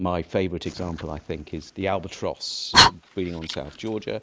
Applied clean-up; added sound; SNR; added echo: neural mask model Resemble Enhance denoiser.